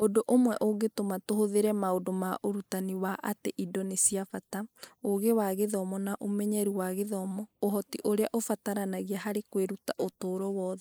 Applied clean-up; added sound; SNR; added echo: neural mask model Resemble Enhance denoiser.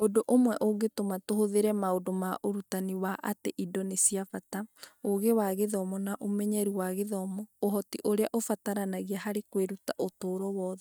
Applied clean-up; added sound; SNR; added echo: neural mask model DeepFilterNet 3.